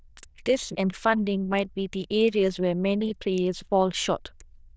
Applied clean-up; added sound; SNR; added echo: neural diffusion model UNIVERSE++.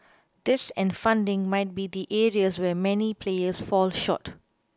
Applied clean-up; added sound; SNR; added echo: none; none; none; none.